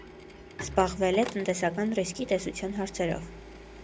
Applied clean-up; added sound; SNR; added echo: none; Bowed string instrument + Printer; 14 dB; none.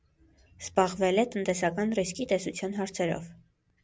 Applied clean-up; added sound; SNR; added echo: none; none; none; none.